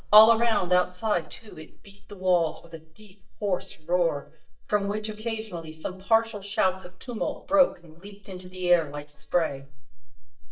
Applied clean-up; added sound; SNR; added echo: neural mask model DeepFilterNet 3.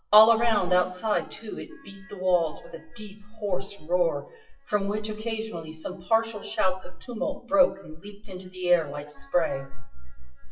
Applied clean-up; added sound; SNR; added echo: classical method WPE with log-MMSE.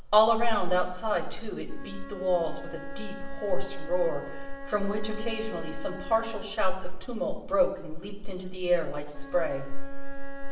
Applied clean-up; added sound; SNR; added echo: none; Wind instrument, woodwind instrument; 19 dB; reverberation time 0.9 s.